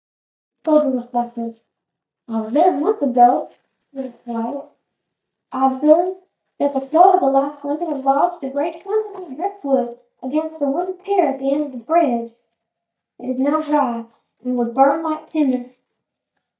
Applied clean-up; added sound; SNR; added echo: neural mask model DeepFilterNet 3.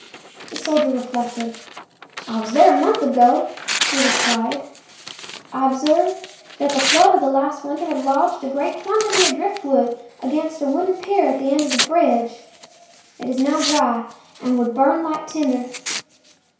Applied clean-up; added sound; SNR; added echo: none; Tearing; 8 dB; reverberation time 0.6 s.